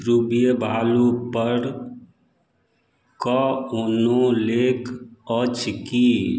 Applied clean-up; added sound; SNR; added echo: none; none; none; none.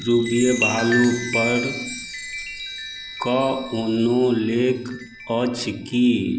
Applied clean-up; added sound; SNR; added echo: none; Chime; 9 dB; none.